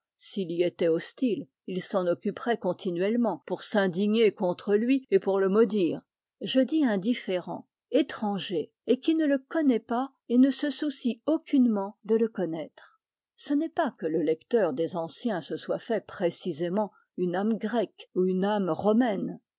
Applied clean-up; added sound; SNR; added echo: none; none; none; none.